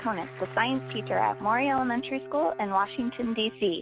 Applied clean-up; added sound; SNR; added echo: none; Bowed string instrument; 14 dB; none.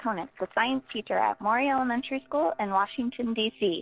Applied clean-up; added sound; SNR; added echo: neural separator model SepFormer DNS4.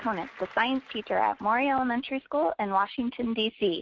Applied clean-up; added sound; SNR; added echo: none; none; none; none.